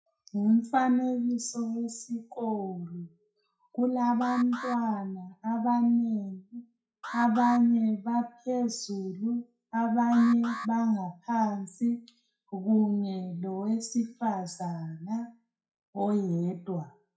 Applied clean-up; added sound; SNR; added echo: classical method WPE with log-MMSE.